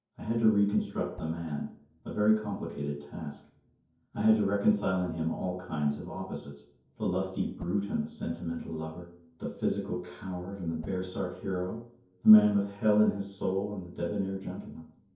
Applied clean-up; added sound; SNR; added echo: none; Whoosh, swoosh, swish; 17 dB; reverberation time 0.6 s.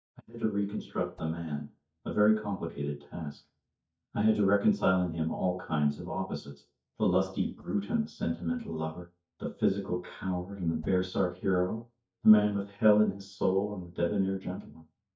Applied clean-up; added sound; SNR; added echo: neural mask model DeepFilterNet 3.